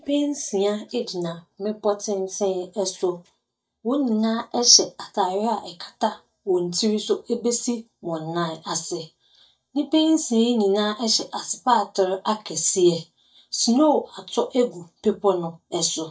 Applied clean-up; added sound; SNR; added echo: neural mask model DeepFilterNet 3.